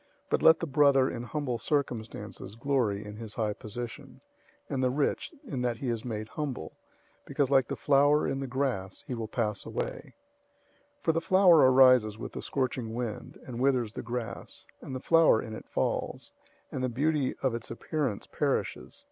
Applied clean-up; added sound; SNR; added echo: none; none; none; none.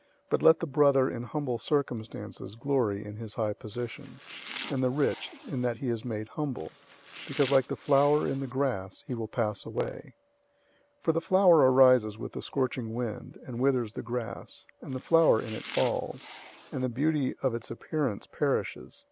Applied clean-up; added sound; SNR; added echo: none; Domestic sounds, home sounds; 16 dB; none.